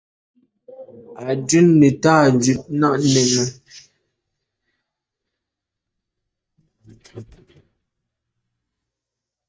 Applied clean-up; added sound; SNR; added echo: neural mask model DeepFilterNet 3.